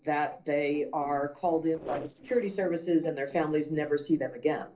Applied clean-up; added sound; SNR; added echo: neural separator model SepFormer DNS4.